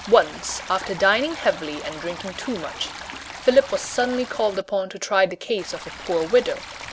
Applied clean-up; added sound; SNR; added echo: none; Stream; 14 dB; none.